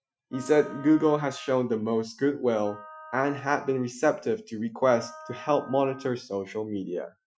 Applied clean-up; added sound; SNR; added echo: classical method Wiener filter.